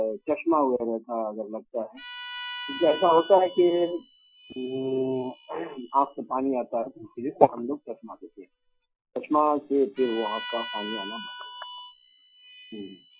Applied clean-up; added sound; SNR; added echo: classical method Wiener filter.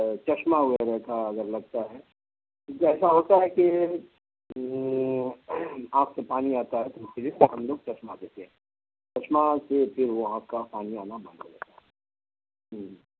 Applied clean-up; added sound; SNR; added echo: none; none; none; none.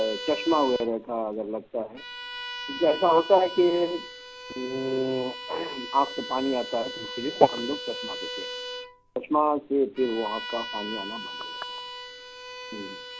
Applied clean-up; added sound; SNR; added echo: none; Bowed string instrument; 10 dB; none.